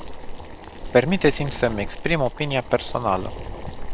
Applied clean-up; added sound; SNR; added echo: none; Boiling; 7 dB; none.